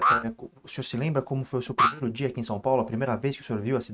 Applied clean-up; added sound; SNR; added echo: neural mask model RNNoise.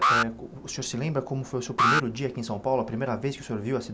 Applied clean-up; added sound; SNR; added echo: none; Alarm; 0 dB; none.